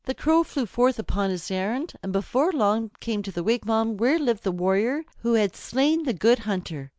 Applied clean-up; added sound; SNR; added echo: none; none; none; none.